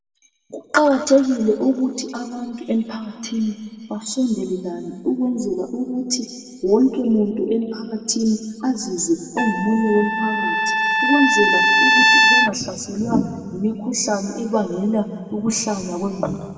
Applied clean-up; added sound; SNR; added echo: none; Trumpet; -4 dB; reverberation time 2.1 s.